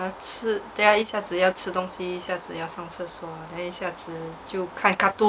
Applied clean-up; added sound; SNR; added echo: none; none; none; none.